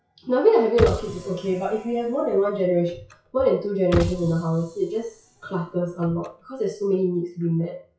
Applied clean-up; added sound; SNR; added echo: classical method WPE with log-MMSE.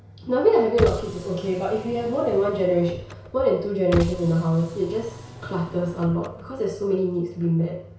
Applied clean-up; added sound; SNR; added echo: none; Car; 10 dB; reverberation time 0.6 s.